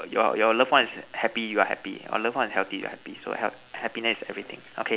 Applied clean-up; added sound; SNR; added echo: none; none; none; none.